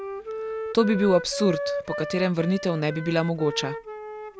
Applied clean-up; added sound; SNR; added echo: none; Wind instrument, woodwind instrument; 8 dB; none.